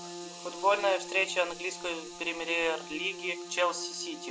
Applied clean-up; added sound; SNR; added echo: none; Hiss + Bowed string instrument; 11 dB; none.